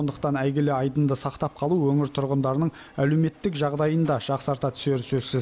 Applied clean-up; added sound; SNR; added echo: none; none; none; none.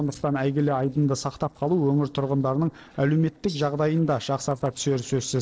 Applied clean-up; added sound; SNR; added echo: neural separator model SepFormer DNS4.